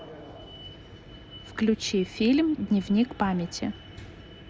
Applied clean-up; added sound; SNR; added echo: none; none; none; none.